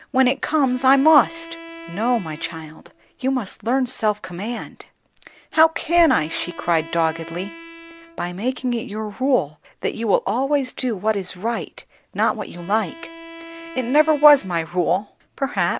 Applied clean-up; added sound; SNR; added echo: none; Bowed string instrument; 19 dB; none.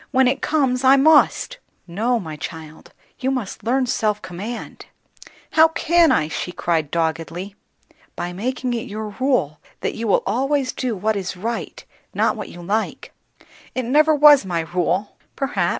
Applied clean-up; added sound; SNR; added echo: none; none; none; none.